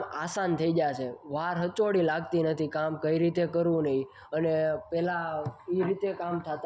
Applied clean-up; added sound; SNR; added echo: none; none; none; none.